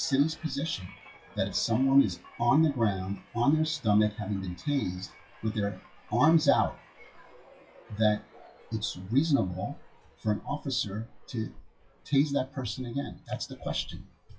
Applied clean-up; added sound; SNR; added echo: classical method WPE with log-MMSE.